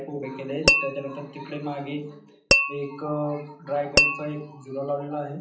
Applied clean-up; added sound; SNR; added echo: none; Tap / Glass; -5 dB; reverberation time 0.6 s.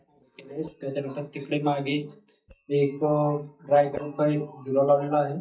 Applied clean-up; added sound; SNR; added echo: neural mask model DeepFilterNet 3.